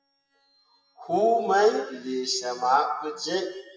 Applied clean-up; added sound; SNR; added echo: classical method WPE with log-MMSE.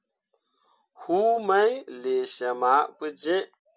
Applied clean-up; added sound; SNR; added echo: none; none; none; none.